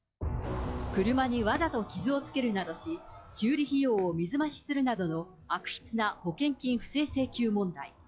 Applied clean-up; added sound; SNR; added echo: classical method log-MMSE.